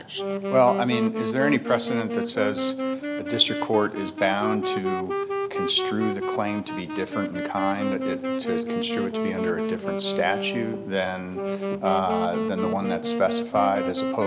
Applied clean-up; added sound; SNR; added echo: none; Wind instrument, woodwind instrument; 2 dB; none.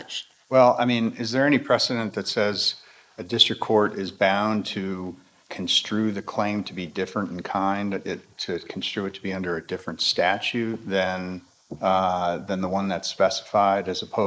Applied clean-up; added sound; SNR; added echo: neural mask model Resemble Enhance denoiser.